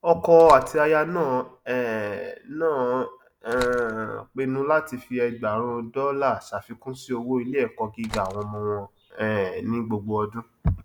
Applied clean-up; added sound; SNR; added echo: none; Slam; 19 dB; none.